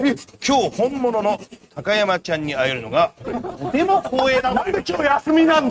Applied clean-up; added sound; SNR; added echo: neural mask model RNNoise.